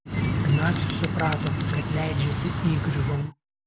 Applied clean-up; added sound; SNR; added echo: none; Bird; -2 dB; none.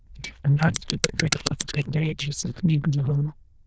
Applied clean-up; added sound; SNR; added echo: neural diffusion model UNIVERSE++.